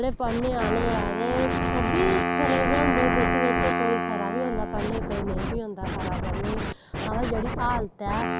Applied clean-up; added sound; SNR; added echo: none; Wind instrument, woodwind instrument + Scratching (performance technique); -2 dB; none.